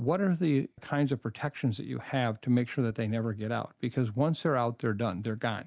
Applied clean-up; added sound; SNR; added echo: none; none; none; none.